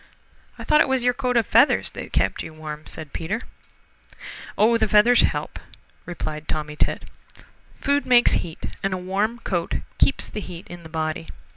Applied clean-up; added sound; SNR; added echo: none; none; none; none.